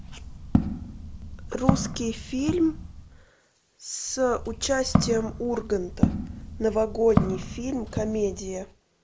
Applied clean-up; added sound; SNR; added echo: none; Walk, footsteps; 1 dB; none.